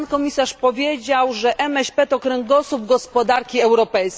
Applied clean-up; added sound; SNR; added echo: none; none; none; none.